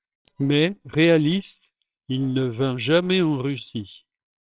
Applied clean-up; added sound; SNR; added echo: neural separator model SepFormer WHAMR!.